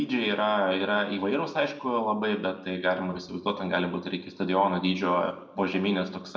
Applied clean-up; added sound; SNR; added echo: none; none; none; reverberation time 0.8 s.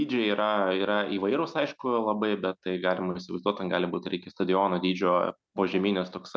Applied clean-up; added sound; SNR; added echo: none; none; none; none.